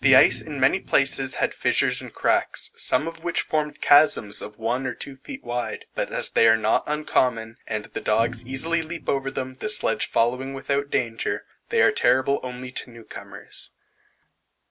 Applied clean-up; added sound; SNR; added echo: none; Organ; 14 dB; none.